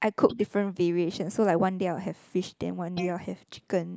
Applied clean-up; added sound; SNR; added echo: neural mask model Resemble Enhance denoiser.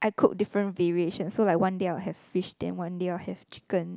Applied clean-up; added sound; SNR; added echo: none; none; none; none.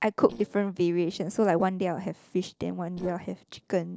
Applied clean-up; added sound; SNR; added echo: neural separator model SepFormer DNS4.